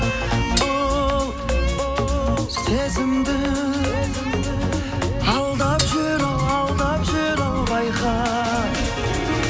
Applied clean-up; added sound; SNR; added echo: none; Glass; 12 dB; none.